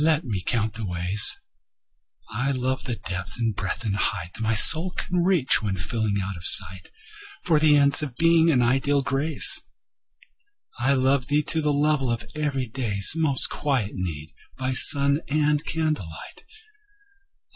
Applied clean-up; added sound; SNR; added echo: none; none; none; none.